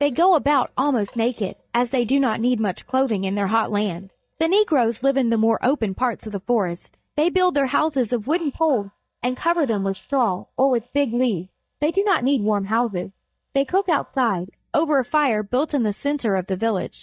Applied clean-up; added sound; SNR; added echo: neural mask model DeepFilterNet 3.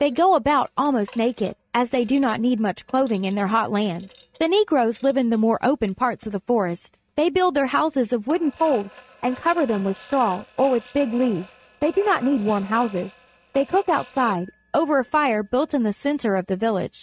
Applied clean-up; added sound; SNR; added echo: neural mask model RNNoise.